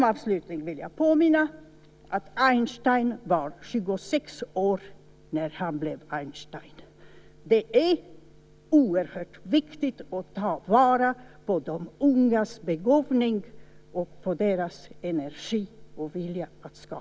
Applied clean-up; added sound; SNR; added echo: none; none; none; none.